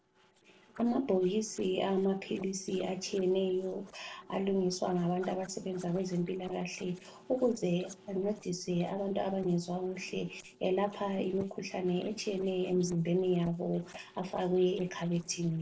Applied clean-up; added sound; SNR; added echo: neural separator model SepFormer DNS4.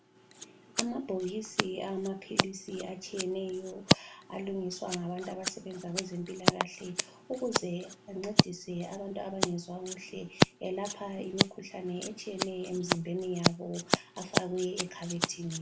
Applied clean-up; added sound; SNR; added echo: none; Scissors; -3 dB; reverberation time 0.2 s.